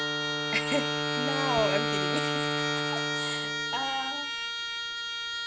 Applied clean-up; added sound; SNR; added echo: none; Trumpet + Wind instrument, woodwind instrument; -5 dB; none.